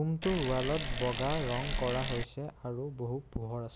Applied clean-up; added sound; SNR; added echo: none; Bicycle; -4 dB; none.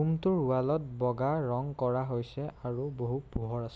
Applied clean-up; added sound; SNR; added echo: none; none; none; none.